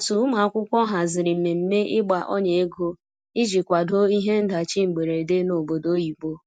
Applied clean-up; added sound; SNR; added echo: none; none; none; none.